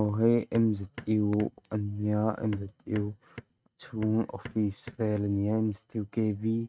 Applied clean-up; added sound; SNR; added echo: neural mask model RNNoise.